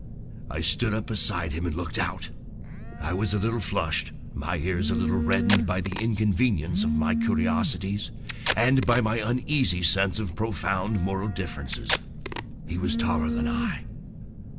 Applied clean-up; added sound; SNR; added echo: none; Packing tape, duct tape + Telephone; 4 dB; none.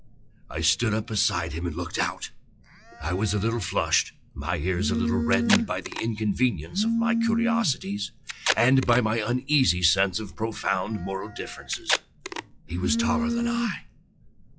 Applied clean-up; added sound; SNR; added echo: classical method log-MMSE.